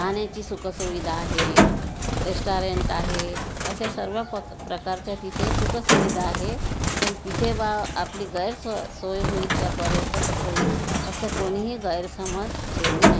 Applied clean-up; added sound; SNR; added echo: none; Bird; -4 dB; none.